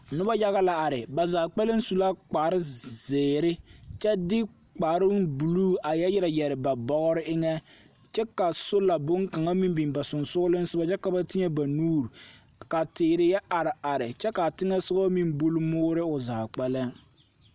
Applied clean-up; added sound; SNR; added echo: none; none; none; none.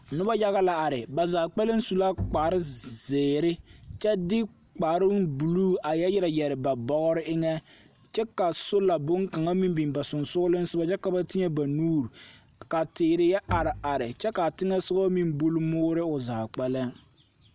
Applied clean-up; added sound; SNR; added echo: none; Bowed string instrument; 11 dB; none.